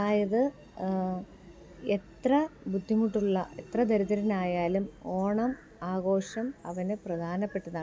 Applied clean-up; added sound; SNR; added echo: none; none; none; none.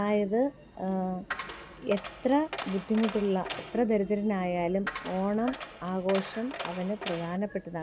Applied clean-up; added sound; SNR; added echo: none; Coin (dropping); 9 dB; none.